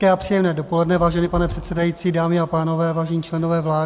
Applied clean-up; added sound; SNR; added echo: none; none; none; none.